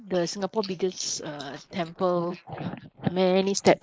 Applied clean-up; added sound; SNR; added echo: neural mask model Resemble Enhance denoiser.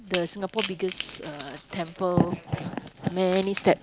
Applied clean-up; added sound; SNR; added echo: none; Crack / Crackle; 8 dB; none.